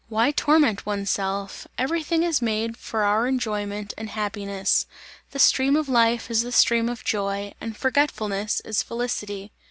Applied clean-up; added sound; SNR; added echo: none; none; none; none.